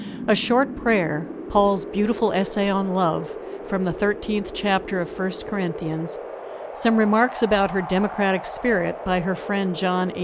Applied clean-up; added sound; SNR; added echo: none; Wind; 11 dB; none.